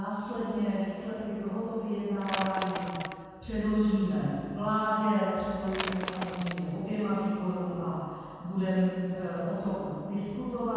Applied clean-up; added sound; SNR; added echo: none; Crackle / Crushing / Wood; 5 dB; reverberation time 2.1 s.